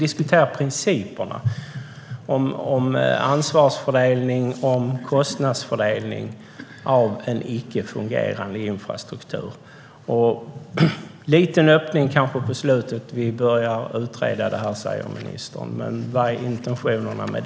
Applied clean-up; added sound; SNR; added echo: none; none; none; none.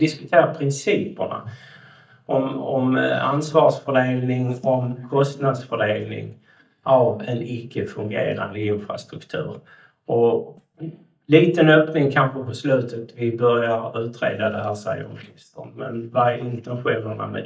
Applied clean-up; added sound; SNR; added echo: neural mask model DeepFilterNet 3.